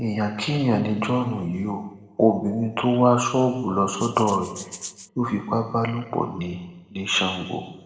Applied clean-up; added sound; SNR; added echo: neural separator model SepFormer DNS4.